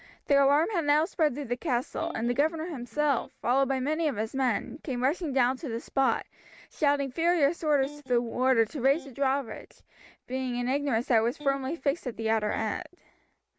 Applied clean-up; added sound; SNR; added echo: neural mask model RNNoise.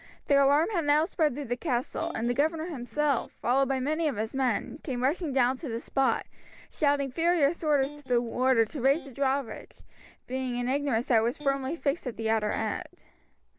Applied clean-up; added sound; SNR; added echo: none; Electric guitar; 19 dB; none.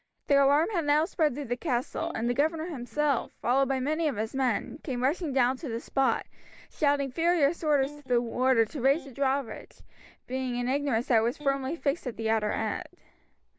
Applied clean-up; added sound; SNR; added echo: neural mask model DeepFilterNet 3.